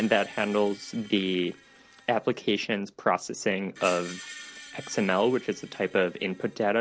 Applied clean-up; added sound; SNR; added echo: none; Screech; 19 dB; none.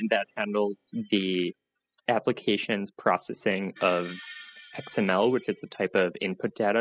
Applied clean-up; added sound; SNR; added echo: classical method spectral subtraction.